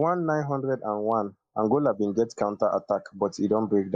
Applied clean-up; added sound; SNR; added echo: neural mask model Resemble Enhance denoiser.